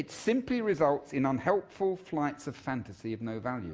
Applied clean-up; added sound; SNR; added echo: none; none; none; none.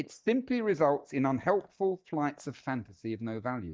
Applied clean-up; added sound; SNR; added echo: neural mask model DeepFilterNet 3.